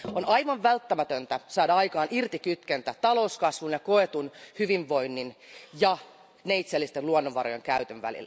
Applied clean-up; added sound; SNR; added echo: none; none; none; none.